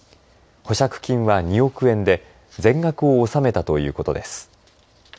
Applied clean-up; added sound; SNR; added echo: none; none; none; none.